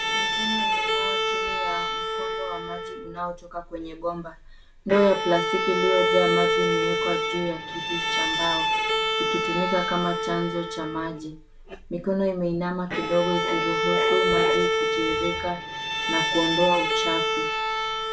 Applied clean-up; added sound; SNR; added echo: none; Bowed string instrument; -2 dB; reverberation time 0.2 s.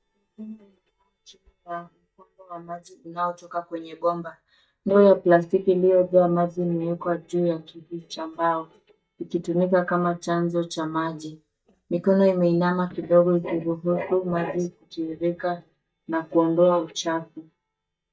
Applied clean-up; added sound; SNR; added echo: neural mask model DeepFilterNet 3.